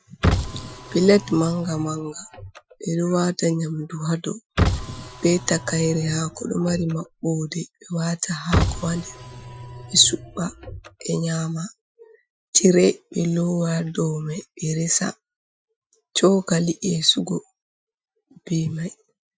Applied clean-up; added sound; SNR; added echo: classical method Wiener filter.